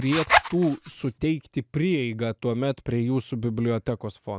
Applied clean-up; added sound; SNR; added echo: none; Zipper (clothing); 0 dB; none.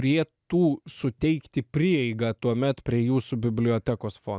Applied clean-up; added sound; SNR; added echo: none; none; none; none.